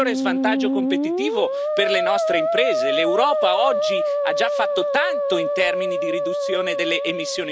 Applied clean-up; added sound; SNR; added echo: none; Musical instrument; -2 dB; none.